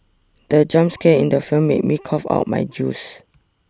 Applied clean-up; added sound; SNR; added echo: none; none; none; none.